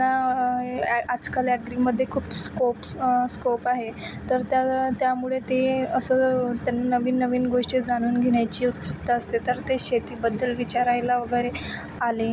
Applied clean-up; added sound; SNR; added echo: none; none; none; none.